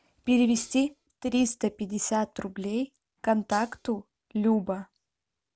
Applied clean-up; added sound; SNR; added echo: none; Hi-hat; 19 dB; none.